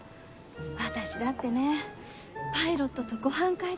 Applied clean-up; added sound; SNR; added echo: none; none; none; none.